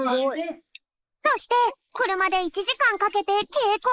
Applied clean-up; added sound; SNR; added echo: neural mask model Resemble Enhance denoiser.